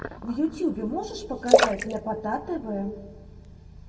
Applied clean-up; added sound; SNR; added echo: none; Splash, splatter; -5 dB; reverberation time 1.5 s.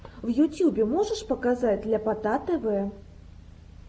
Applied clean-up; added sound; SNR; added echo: none; none; none; none.